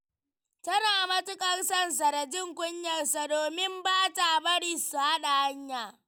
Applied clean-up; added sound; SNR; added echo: none; none; none; none.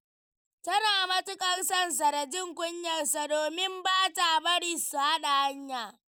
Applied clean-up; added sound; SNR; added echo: neural mask model Resemble Enhance denoiser.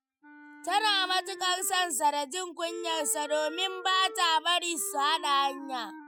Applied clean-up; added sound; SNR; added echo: classical method Wiener filter.